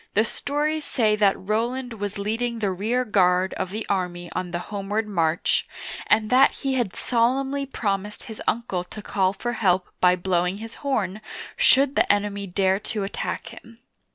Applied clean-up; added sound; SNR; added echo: none; none; none; none.